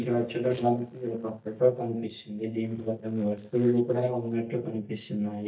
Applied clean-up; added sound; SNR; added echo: neural mask model DeepFilterNet 3.